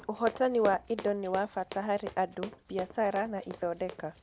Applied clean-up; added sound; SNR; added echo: none; Run; 12 dB; none.